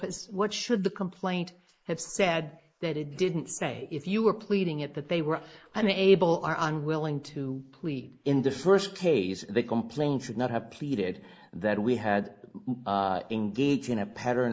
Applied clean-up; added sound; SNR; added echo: neural mask model Resemble Enhance denoiser.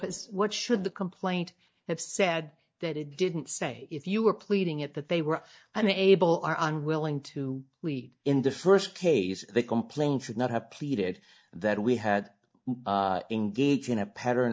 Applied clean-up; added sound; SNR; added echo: neural mask model DeepFilterNet 3.